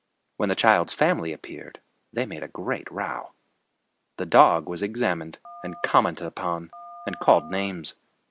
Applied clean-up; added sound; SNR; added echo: none; Telephone; 19 dB; none.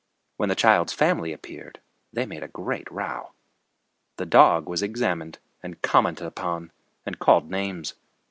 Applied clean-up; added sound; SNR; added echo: none; none; none; none.